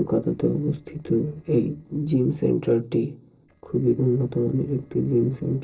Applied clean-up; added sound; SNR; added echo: neural separator model SepFormer DNS4.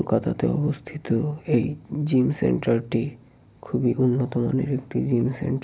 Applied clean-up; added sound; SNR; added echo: none; none; none; none.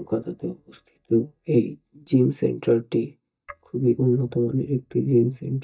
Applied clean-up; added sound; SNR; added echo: neural mask model DeepFilterNet 3.